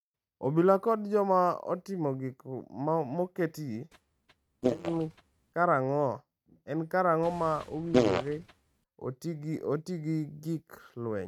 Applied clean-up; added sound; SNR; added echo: neural mask model RNNoise.